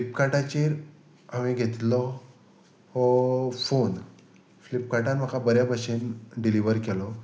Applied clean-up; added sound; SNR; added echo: none; none; none; none.